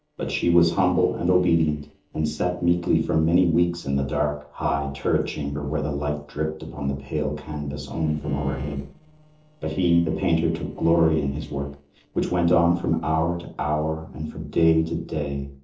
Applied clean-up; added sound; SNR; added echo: neural separator model SepFormer DNS4.